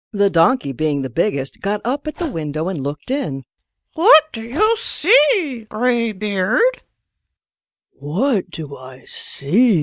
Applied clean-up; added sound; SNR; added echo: neural mask model DeepFilterNet 3.